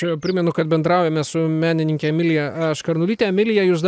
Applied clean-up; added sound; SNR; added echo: none; none; none; none.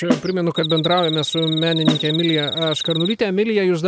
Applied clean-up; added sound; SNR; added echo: none; Snare drum + Cricket; 5 dB; none.